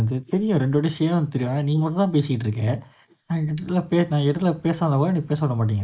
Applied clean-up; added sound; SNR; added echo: neural mask model Resemble Enhance denoiser.